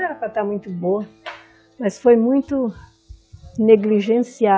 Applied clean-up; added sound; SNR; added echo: classical method log-MMSE.